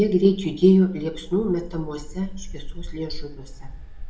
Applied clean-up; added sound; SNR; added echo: none; Engine; 11 dB; reverberation time 0.5 s.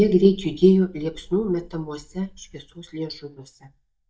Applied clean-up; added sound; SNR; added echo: neural mask model DeepFilterNet 3.